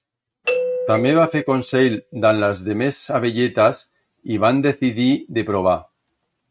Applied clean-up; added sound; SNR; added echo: neural mask model RNNoise.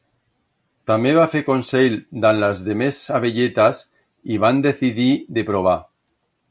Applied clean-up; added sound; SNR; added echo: none; none; none; none.